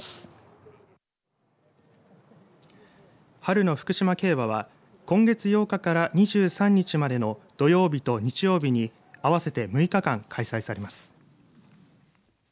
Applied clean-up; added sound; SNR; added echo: none; none; none; none.